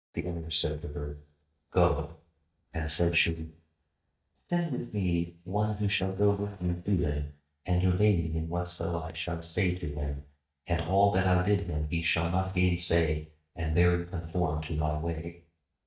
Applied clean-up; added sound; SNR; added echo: neural mask model DeepFilterNet 3.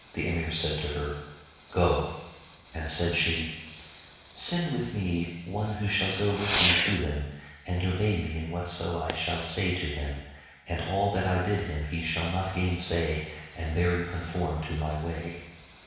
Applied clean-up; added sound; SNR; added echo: none; Fireworks; 9 dB; reverberation time 1.1 s.